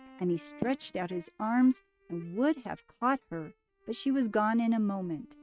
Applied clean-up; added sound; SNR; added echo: neural mask model RNNoise.